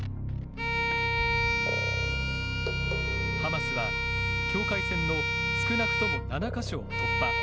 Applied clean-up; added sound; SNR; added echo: none; Bowed string instrument; -1 dB; none.